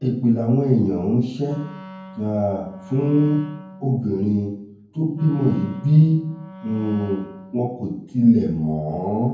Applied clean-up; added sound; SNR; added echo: none; Wind instrument, woodwind instrument; 19 dB; reverberation time 0.9 s.